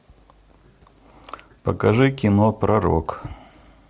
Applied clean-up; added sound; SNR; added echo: none; none; none; none.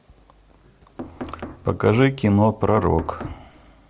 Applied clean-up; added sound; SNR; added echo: none; Knock; 13 dB; none.